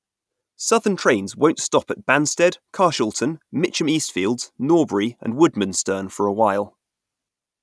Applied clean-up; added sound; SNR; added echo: none; none; none; none.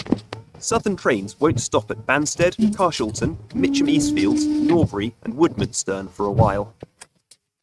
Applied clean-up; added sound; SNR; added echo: neural mask model RNNoise.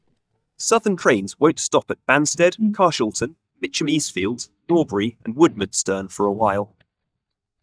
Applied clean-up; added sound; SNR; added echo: neural mask model DeepFilterNet 3.